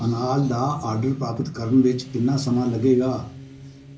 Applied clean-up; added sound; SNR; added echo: none; Motorcycle; 18 dB; reverberation time 0.5 s.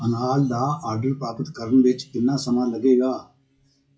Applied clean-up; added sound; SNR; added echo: classical method WPE with log-MMSE.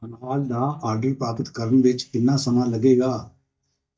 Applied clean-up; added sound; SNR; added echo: neural mask model DeepFilterNet 3.